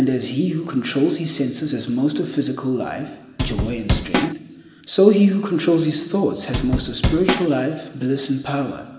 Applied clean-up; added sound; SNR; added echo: none; Drum / Drum kit; 1 dB; reverberation time 1.7 s.